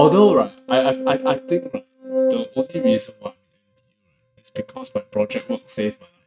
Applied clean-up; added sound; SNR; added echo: neural mask model RNNoise.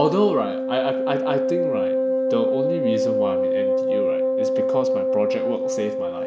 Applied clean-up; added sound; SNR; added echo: none; Wind instrument, woodwind instrument; -4 dB; none.